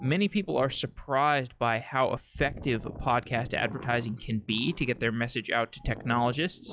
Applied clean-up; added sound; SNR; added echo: classical method log-MMSE.